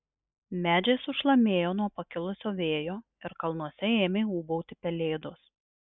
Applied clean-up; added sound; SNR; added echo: neural mask model Resemble Enhance denoiser.